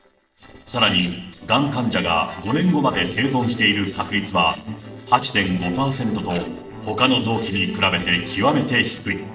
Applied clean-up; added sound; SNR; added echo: neural separator model SepFormer DNS4.